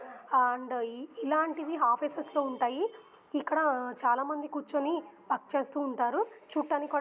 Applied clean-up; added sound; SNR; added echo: none; none; none; none.